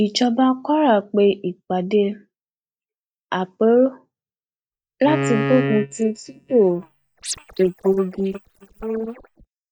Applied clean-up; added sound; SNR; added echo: neural mask model DeepFilterNet 3.